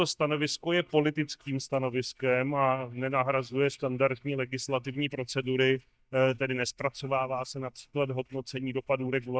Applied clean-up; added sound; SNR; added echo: neural mask model DeepFilterNet 3.